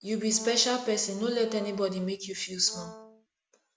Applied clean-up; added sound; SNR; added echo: none; Brass instrument; 19 dB; none.